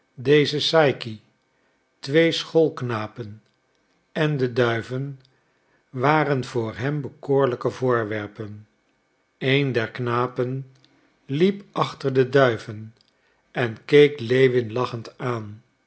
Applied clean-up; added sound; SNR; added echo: none; none; none; none.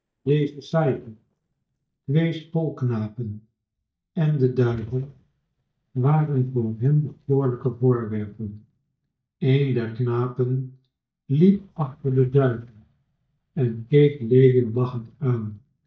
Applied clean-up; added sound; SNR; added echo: neural mask model DeepFilterNet 3.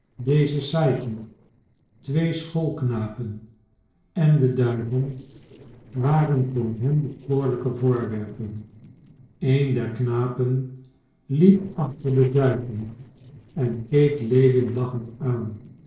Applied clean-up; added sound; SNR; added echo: neural separator model SepFormer DNS4.